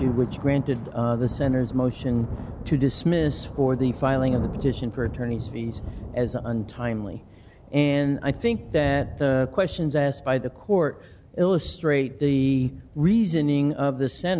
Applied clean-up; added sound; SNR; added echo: none; Thunder / Rain; 12 dB; none.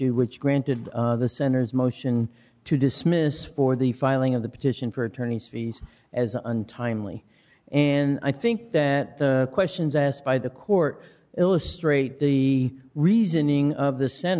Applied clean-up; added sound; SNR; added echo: none; none; none; none.